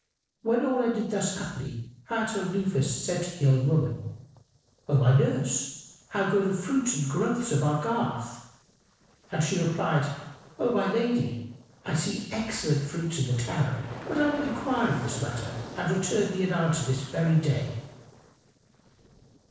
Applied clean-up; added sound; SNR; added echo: neural separator model SepFormer DNS4.